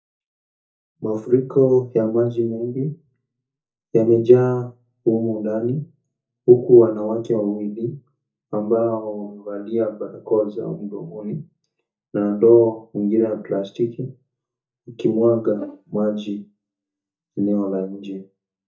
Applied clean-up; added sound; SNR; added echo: neural mask model DeepFilterNet 3.